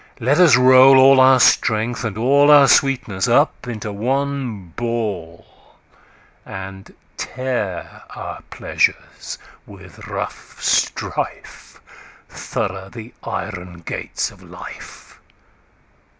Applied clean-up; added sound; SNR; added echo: none; none; none; none.